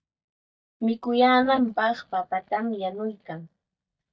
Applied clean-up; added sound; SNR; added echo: neural mask model DeepFilterNet 3.